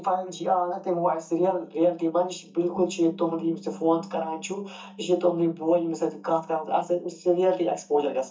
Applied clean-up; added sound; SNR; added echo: neural mask model DeepFilterNet 3.